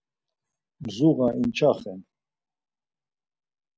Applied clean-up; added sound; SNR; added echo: none; none; none; none.